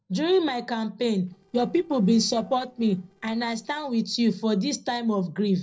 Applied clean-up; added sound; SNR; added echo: neural separator model SepFormer DNS4.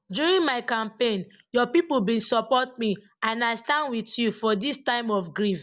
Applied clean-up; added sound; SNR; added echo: none; none; none; none.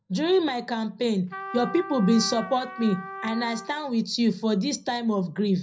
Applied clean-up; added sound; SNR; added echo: none; Trumpet; 15 dB; reverberation time 0.4 s.